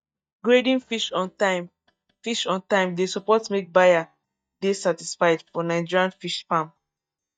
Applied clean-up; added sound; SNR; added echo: neural mask model DeepFilterNet 3.